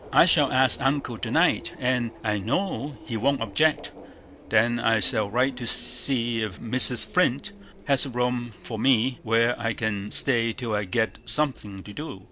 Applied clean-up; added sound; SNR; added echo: none; Subway, metro, underground; 20 dB; none.